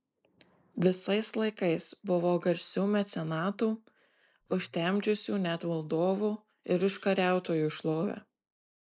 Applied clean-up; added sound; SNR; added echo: neural mask model Resemble Enhance denoiser.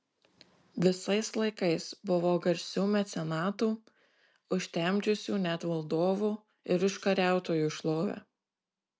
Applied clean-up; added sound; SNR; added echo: none; none; none; none.